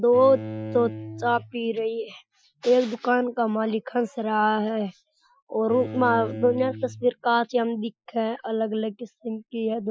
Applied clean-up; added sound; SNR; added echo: classical method Wiener filter.